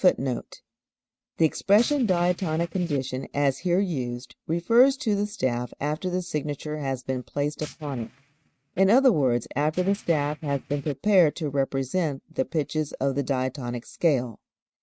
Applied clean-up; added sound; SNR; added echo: neural mask model RNNoise.